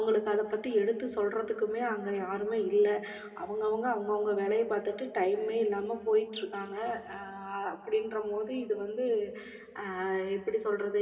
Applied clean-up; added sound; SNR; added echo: none; none; none; reverberation time 2.2 s.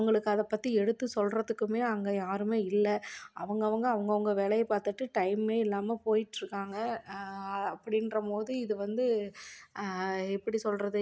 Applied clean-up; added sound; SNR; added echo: none; none; none; none.